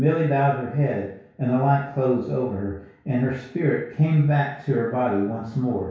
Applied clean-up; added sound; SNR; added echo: none; none; none; reverberation time 0.6 s.